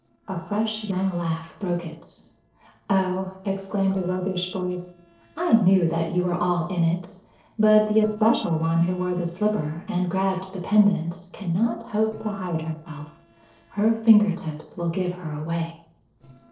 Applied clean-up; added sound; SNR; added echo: neural separator model SepFormer DNS4.